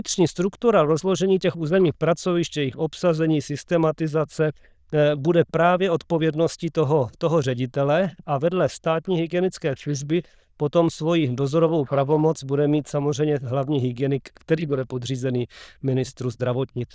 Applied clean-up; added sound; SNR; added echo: neural diffusion model UNIVERSE++.